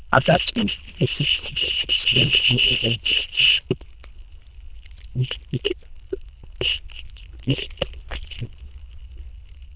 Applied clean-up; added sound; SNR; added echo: neural diffusion model UNIVERSE++.